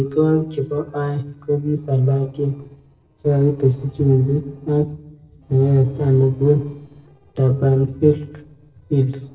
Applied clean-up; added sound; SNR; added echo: neural separator model SepFormer DNS4.